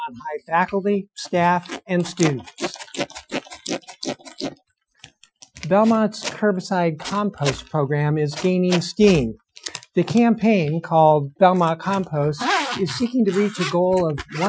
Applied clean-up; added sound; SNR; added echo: classical method Wiener filter.